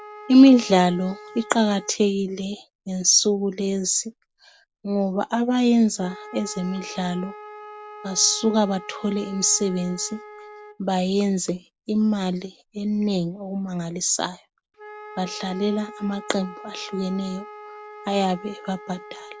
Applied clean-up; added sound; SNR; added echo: none; Wind instrument, woodwind instrument; 19 dB; none.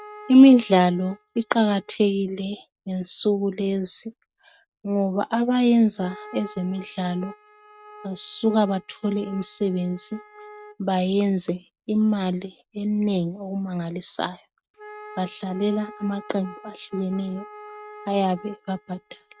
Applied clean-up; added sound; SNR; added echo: neural mask model RNNoise.